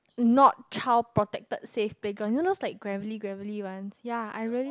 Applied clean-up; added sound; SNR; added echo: none; none; none; none.